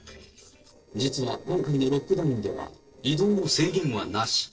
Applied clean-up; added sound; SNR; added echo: neural separator model SepFormer DNS4.